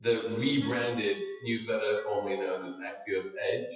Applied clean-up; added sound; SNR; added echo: classical method WPE with log-MMSE.